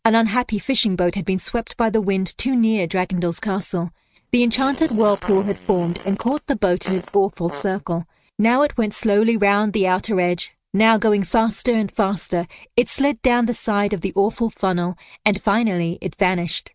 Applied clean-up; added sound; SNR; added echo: neural mask model RNNoise.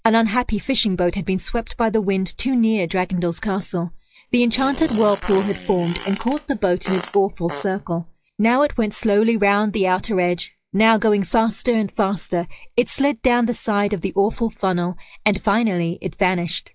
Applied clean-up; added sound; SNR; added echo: classical method log-MMSE.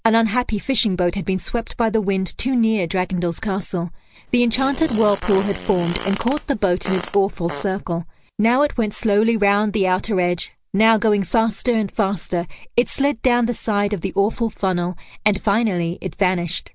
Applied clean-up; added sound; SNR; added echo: none; Fart; 12 dB; none.